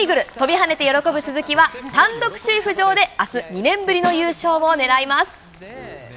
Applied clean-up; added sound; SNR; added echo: none; Snare drum; 16 dB; none.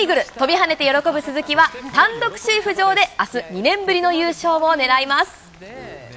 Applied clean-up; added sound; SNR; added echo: none; none; none; none.